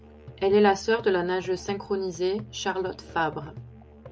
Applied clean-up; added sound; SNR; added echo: none; Musical instrument; 19 dB; none.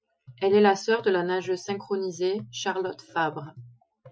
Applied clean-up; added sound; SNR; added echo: classical method Wiener filter.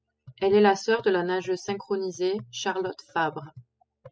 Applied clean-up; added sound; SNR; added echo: classical method spectral subtraction.